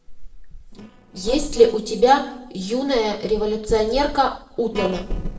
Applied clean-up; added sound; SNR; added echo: neural separator model SepFormer DNS4.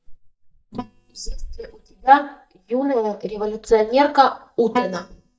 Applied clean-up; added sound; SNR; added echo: neural mask model DeepFilterNet 3.